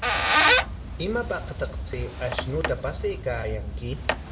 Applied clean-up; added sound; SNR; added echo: none; Squeak; -5 dB; reverberation time 0.7 s.